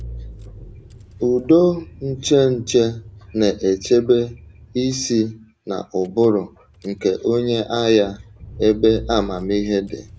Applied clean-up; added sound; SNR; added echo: none; Engine / Car; 19 dB; none.